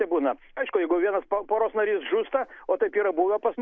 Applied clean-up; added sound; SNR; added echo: none; none; none; none.